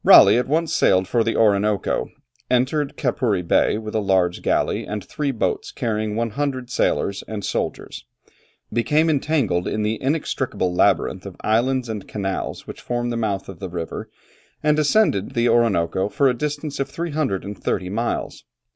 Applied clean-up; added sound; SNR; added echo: none; none; none; none.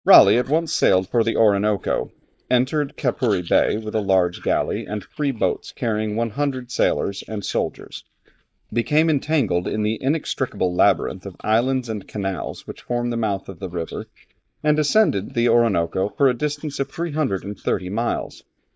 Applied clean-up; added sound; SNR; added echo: neural mask model DeepFilterNet 3.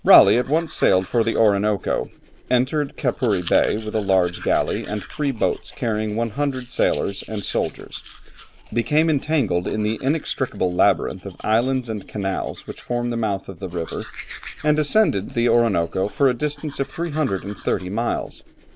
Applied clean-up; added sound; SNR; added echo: none; Domestic sounds, home sounds; 19 dB; none.